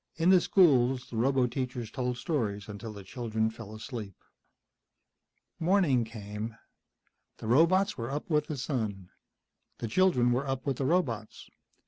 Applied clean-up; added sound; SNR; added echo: none; none; none; none.